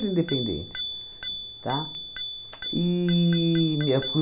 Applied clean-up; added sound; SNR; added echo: none; Bicycle bell; 7 dB; none.